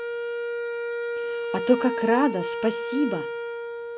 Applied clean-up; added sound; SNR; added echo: none; Wind instrument, woodwind instrument; 3 dB; none.